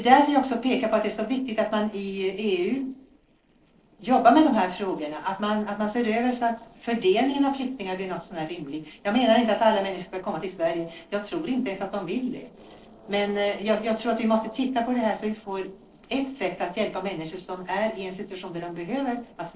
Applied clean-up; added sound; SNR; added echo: neural separator model SepFormer DNS4.